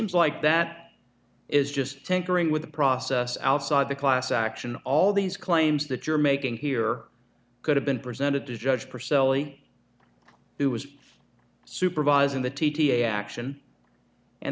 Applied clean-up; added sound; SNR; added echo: none; none; none; none.